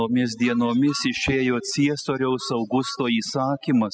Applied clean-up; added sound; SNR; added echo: classical method spectral subtraction.